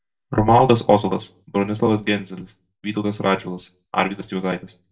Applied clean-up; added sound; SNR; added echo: none; none; none; reverberation time 0.2 s.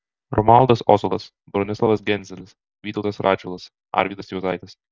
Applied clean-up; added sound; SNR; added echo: none; none; none; none.